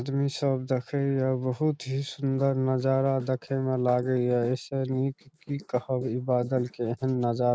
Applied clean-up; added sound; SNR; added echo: neural mask model Resemble Enhance denoiser.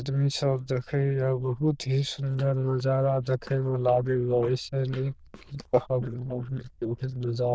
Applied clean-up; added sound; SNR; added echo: neural diffusion model UNIVERSE++.